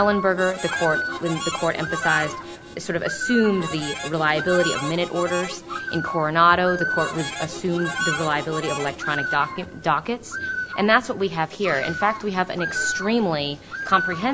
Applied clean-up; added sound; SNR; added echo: none; Bird + Harmonica; 6 dB; none.